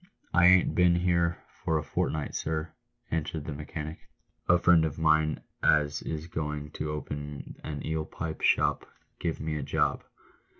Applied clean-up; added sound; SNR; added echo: none; none; none; none.